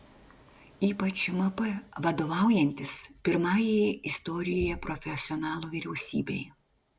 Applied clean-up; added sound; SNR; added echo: none; none; none; none.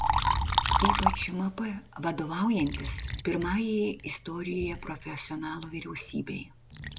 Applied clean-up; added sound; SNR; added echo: none; Liquid; 0 dB; none.